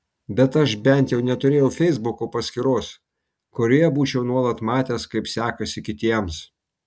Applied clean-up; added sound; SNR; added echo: neural separator model SepFormer DNS4.